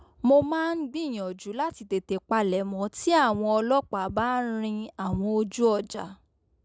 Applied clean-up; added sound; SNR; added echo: none; none; none; none.